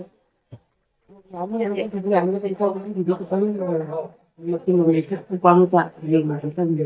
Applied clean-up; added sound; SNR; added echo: neural mask model DeepFilterNet 3.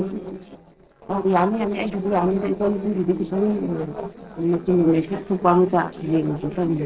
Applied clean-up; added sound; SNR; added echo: neural separator model SepFormer DNS4.